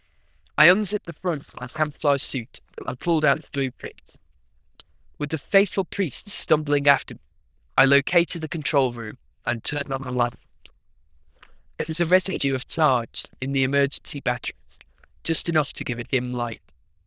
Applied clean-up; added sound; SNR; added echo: neural diffusion model UNIVERSE++.